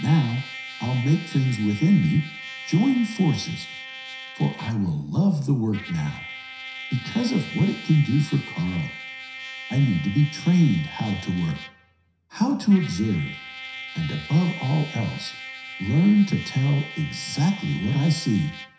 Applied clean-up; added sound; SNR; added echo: none; Trumpet; 14 dB; reverberation time 0.7 s.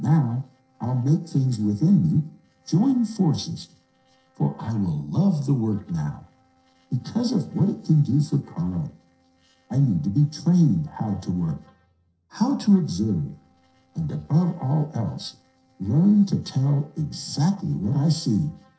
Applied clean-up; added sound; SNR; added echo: neural separator model SepFormer DNS4.